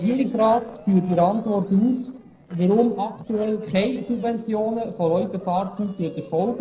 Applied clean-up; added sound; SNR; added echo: neural separator model SepFormer DNS4.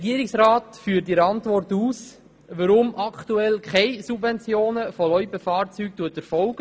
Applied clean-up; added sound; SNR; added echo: none; none; none; none.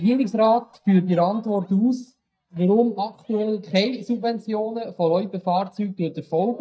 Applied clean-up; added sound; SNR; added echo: neural mask model DeepFilterNet 3.